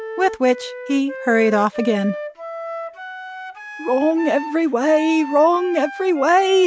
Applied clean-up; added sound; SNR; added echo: none; Wind instrument, woodwind instrument; 12 dB; none.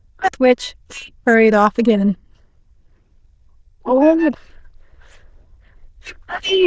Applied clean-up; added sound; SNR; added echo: neural diffusion model UNIVERSE++.